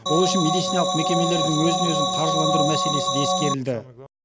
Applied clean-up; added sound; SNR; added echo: none; Organ; -2 dB; none.